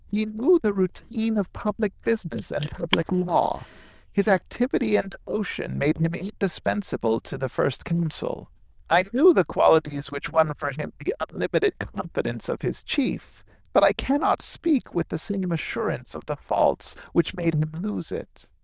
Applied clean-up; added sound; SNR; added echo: neural diffusion model UNIVERSE++.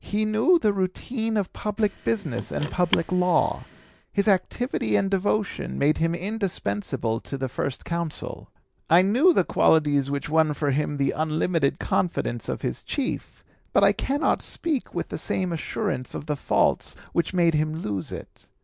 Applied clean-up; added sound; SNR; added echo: none; Car; 13 dB; none.